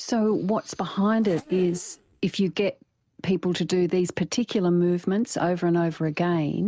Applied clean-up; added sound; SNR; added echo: neural mask model RNNoise.